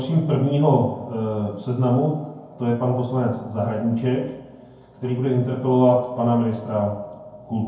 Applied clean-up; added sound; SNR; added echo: none; none; none; reverberation time 0.9 s.